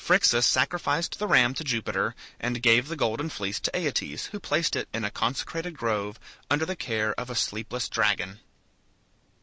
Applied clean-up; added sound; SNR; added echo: none; none; none; none.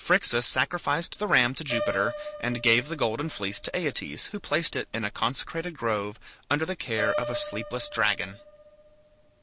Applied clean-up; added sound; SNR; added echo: none; Piano; 11 dB; none.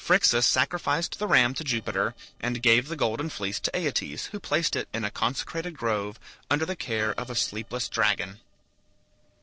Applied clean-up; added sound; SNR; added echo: neural separator model SepFormer DNS4.